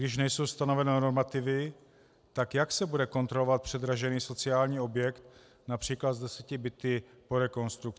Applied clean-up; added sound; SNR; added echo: none; none; none; none.